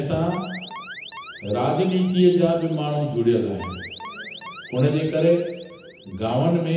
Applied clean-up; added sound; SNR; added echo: none; Alarm; 17 dB; reverberation time 0.9 s.